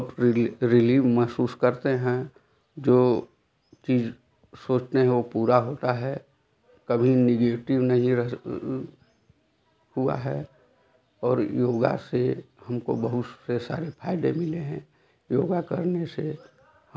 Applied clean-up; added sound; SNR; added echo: none; none; none; none.